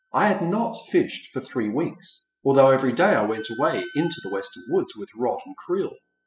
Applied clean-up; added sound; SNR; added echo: classical method spectral subtraction.